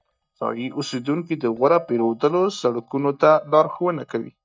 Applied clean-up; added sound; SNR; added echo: neural mask model DeepFilterNet 3.